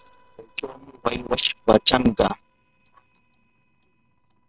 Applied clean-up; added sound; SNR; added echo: neural separator model SepFormer DNS4.